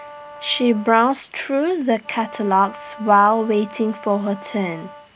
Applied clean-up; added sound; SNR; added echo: none; Brass instrument; 19 dB; none.